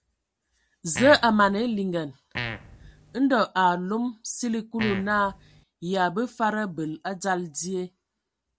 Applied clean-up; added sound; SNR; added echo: none; Fart; 10 dB; none.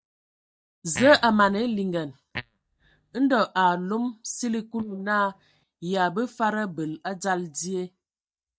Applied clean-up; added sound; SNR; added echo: neural mask model DeepFilterNet 3.